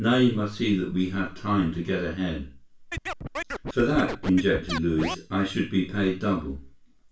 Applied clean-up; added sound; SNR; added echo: none; Scratching (performance technique); 8 dB; reverberation time 0.3 s.